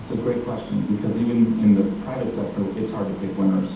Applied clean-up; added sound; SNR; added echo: none; Bus; 17 dB; reverberation time 0.8 s.